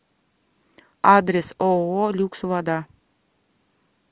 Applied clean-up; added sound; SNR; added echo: none; none; none; none.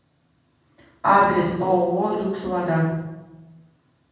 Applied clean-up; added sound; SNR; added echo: none; none; none; reverberation time 1.2 s.